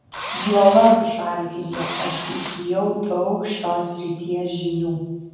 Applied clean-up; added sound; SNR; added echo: none; Engine / Drill; 7 dB; reverberation time 1.2 s.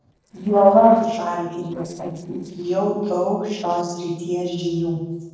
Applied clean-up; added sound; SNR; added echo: neural separator model SepFormer DNS4.